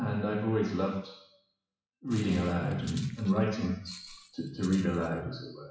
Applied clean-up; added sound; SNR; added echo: classical method WPE with log-MMSE.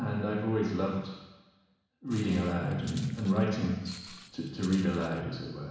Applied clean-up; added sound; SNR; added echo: none; Walk, footsteps; 19 dB; reverberation time 1.1 s.